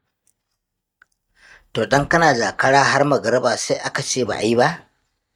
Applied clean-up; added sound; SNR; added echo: neural mask model DeepFilterNet 3.